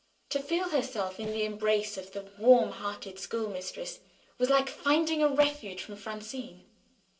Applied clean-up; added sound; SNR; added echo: neural separator model SepFormer DNS4.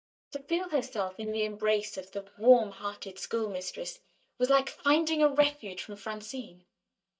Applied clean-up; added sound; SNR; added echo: neural mask model DeepFilterNet 3.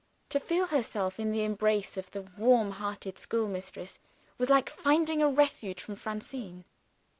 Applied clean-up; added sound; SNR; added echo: none; none; none; none.